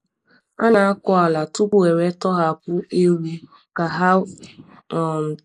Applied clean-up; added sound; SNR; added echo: neural mask model Resemble Enhance denoiser.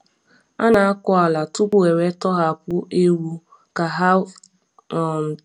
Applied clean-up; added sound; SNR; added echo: none; none; none; none.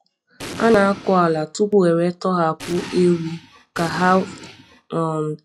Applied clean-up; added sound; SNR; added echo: classical method log-MMSE.